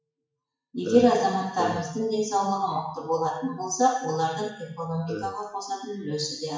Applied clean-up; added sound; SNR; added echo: classical method WPE with log-MMSE.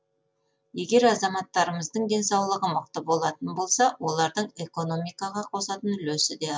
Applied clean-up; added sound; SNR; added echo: none; none; none; none.